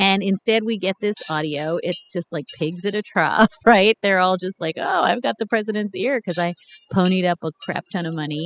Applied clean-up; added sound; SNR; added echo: classical method spectral subtraction.